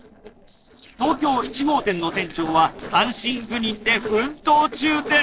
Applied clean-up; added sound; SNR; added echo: neural separator model SepFormer DNS4.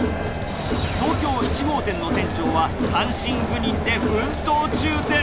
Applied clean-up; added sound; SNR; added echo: none; Crowd; 0 dB; none.